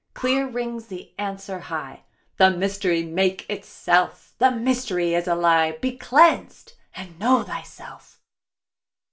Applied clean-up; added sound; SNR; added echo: none; Alarm; 19 dB; reverberation time 0.3 s.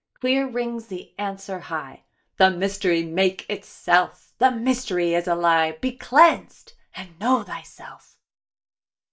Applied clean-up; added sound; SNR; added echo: neural mask model DeepFilterNet 3.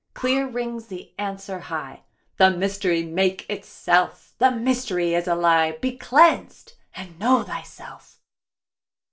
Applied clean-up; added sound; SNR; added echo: neural separator model SepFormer DNS4.